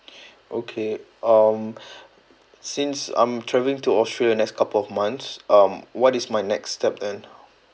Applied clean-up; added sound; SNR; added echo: none; none; none; none.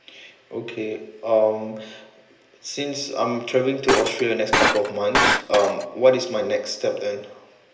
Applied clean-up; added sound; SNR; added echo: none; Shatter; -1 dB; reverberation time 1.4 s.